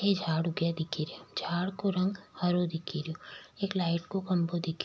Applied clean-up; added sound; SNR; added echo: none; none; none; none.